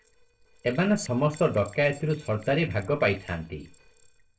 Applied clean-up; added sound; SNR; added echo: neural separator model SepFormer DNS4.